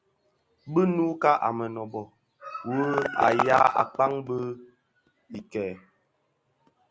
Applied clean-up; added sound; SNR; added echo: none; none; none; none.